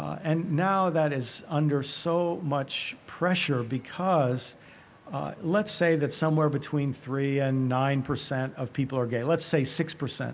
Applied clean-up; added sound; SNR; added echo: none; none; none; none.